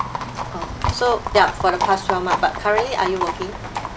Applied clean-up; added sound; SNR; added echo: none; Livestock, farm animals, working animals; 4 dB; none.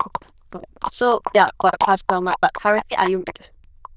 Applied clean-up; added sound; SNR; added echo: neural diffusion model UNIVERSE++.